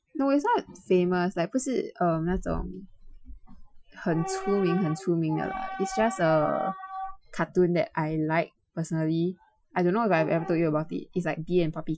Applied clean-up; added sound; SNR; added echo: classical method Wiener filter.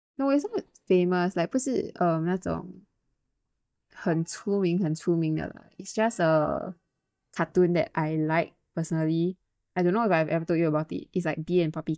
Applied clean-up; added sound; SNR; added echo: neural mask model DeepFilterNet 3.